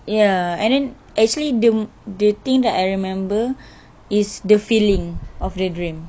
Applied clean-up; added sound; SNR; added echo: none; none; none; none.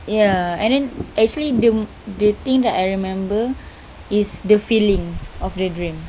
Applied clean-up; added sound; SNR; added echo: none; Fireworks / Ocean; 16 dB; none.